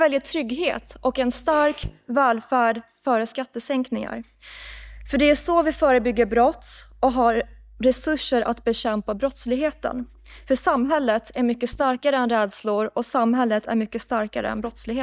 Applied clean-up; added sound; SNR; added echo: neural mask model DeepFilterNet 3.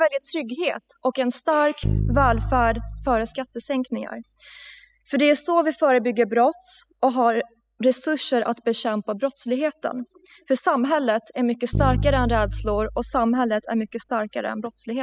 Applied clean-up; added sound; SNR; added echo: classical method spectral subtraction.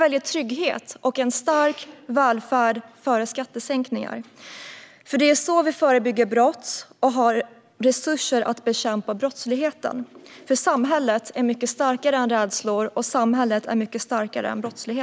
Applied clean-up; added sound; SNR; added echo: none; none; none; none.